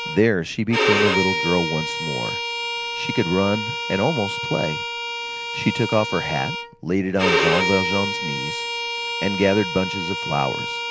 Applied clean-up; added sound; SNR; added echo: none; Bowed string instrument; 1 dB; none.